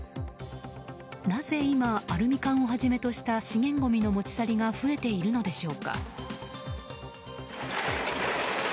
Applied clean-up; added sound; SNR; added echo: none; none; none; none.